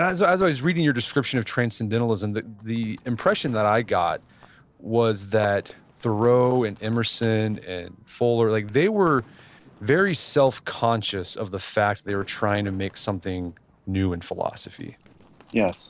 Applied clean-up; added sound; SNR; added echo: neural separator model SepFormer DNS4.